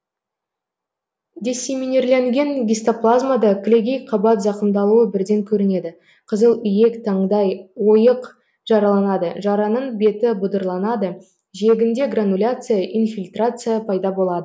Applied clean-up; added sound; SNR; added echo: none; none; none; none.